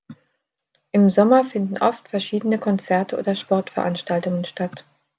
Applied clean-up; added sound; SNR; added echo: none; none; none; none.